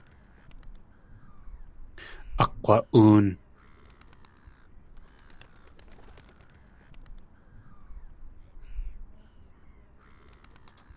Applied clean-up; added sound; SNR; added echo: none; Animal; 14 dB; none.